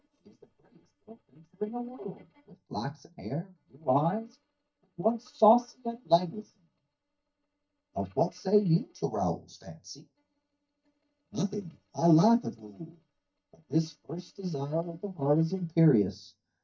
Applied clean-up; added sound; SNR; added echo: neural mask model DeepFilterNet 3.